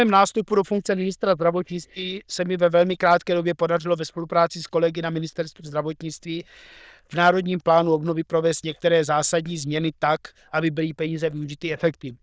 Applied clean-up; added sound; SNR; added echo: neural diffusion model UNIVERSE++.